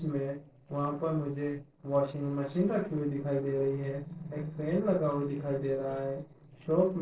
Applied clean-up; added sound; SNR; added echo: neural separator model SepFormer DNS4.